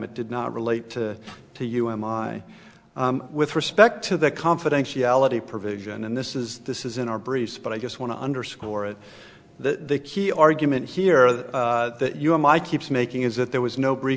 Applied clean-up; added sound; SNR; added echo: none; none; none; none.